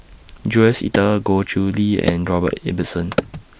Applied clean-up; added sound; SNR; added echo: neural mask model Resemble Enhance denoiser.